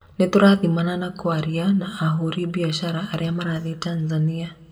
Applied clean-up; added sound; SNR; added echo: none; none; none; reverberation time 1.0 s.